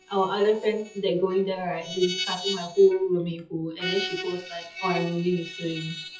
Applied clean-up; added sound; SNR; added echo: classical method WPE with log-MMSE.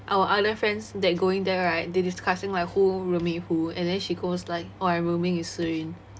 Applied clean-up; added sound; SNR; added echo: none; none; none; none.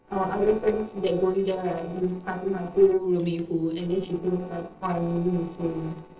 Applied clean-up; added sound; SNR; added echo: neural separator model SepFormer DNS4.